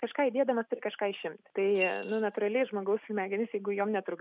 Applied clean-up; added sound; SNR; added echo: none; Coin (dropping) / Glass; 9 dB; none.